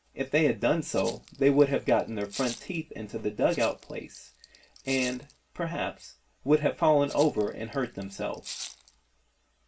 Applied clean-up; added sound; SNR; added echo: none; Rattle (instrument); 16 dB; reverberation time 0.2 s.